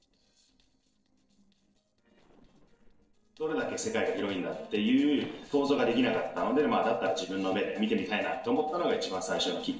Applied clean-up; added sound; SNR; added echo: neural separator model SepFormer DNS4.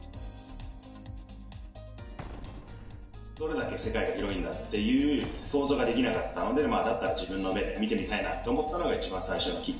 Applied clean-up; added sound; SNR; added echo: none; Explosion; 17 dB; reverberation time 1.7 s.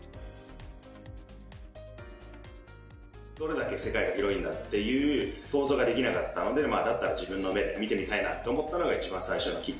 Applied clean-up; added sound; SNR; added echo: none; none; none; none.